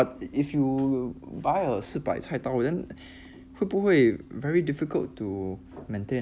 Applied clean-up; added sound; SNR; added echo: none; none; none; none.